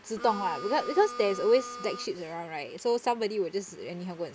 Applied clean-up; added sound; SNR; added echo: none; Harmonica; 11 dB; none.